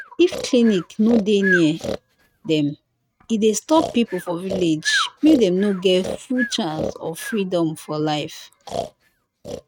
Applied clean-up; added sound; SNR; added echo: neural mask model RNNoise.